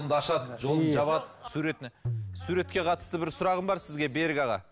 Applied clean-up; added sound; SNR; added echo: none; Tabla; 12 dB; none.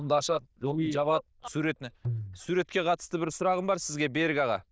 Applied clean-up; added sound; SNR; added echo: neural diffusion model UNIVERSE++.